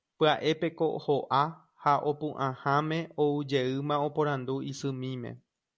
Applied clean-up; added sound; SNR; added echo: none; none; none; none.